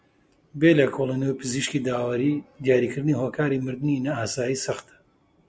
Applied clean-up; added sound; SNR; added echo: none; none; none; none.